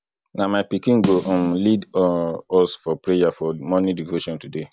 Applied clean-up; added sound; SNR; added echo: none; Snare drum; 11 dB; none.